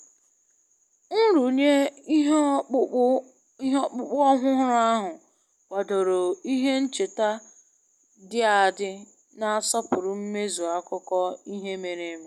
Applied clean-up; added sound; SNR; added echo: none; none; none; none.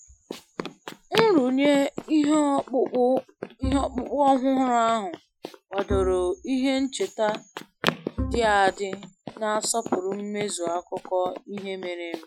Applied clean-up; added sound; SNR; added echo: classical method Wiener filter.